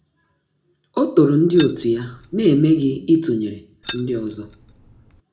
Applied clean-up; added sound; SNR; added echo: none; Keys jangling; 13 dB; reverberation time 0.3 s.